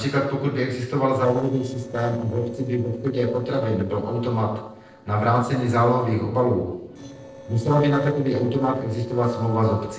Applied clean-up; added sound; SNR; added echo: neural separator model SepFormer DNS4.